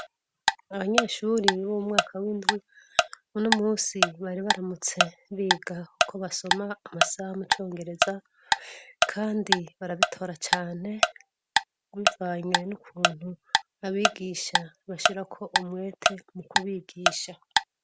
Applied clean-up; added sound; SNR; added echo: none; Tick-tock; -3 dB; none.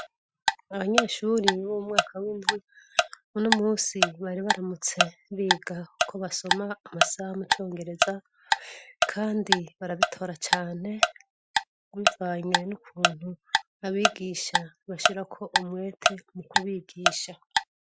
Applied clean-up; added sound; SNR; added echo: classical method Wiener filter.